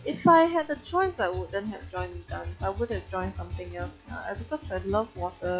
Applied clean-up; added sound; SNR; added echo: classical method log-MMSE.